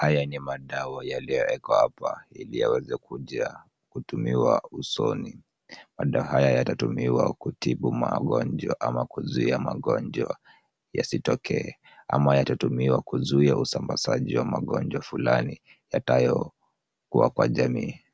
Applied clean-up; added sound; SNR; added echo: none; none; none; none.